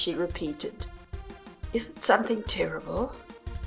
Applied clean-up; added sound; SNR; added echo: none; Drum kit; 11 dB; none.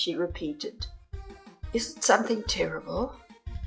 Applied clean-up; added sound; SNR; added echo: classical method log-MMSE.